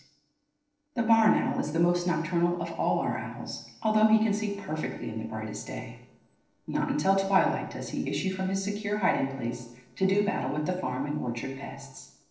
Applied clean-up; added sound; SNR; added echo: neural separator model SepFormer DNS4.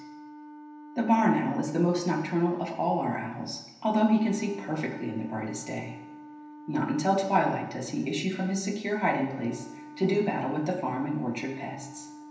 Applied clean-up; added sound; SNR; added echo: none; Wind instrument, woodwind instrument; 18 dB; reverberation time 0.9 s.